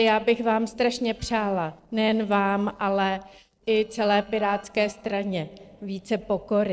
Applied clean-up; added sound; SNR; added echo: neural separator model SepFormer DNS4.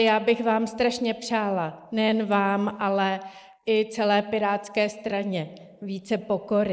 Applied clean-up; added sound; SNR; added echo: neural mask model Resemble Enhance denoiser.